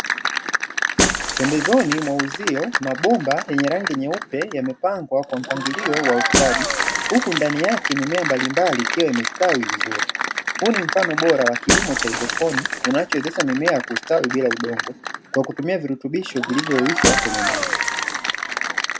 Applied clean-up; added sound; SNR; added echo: none; Shatter + Applause / Cheering; 1 dB; none.